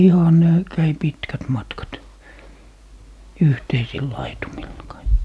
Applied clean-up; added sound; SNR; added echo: none; none; none; none.